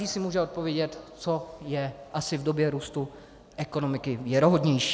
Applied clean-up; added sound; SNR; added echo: none; none; none; none.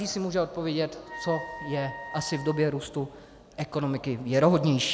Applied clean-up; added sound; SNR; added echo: none; Wind instrument, woodwind instrument; 14 dB; none.